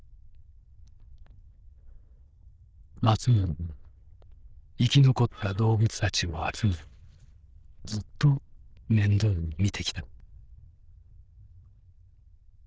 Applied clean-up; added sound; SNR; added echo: neural diffusion model UNIVERSE++.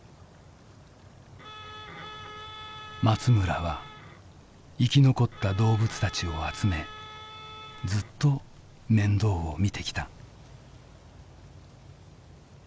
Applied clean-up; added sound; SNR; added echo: none; Bowed string instrument; 16 dB; none.